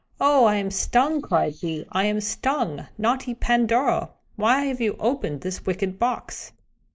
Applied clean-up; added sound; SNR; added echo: neural mask model Resemble Enhance denoiser.